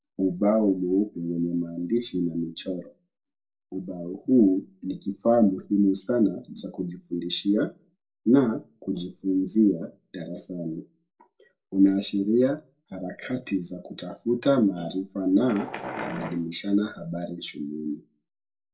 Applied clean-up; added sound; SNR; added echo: neural separator model SepFormer DNS4.